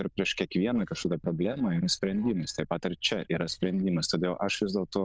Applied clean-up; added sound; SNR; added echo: neural diffusion model UNIVERSE++.